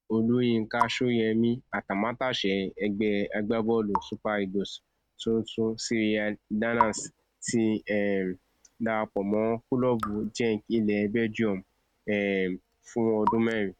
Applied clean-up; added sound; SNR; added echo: neural mask model RNNoise.